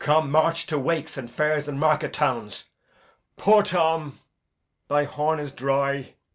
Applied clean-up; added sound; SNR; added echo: none; none; none; none.